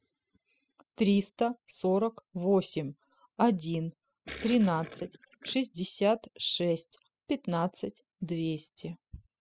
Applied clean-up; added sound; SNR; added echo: classical method spectral subtraction.